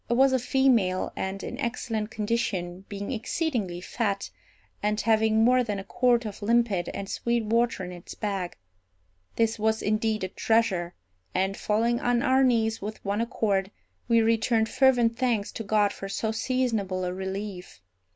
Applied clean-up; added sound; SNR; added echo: none; none; none; none.